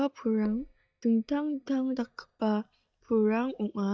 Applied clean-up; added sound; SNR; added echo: neural mask model DeepFilterNet 3.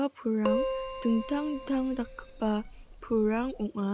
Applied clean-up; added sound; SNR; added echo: none; Keyboard (musical); 6 dB; none.